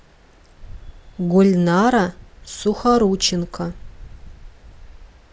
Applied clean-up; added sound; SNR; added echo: none; Stream; 19 dB; none.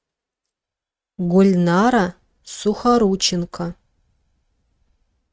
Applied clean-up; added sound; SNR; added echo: neural mask model RNNoise.